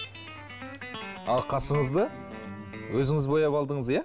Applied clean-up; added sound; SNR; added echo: none; Guitar; 13 dB; none.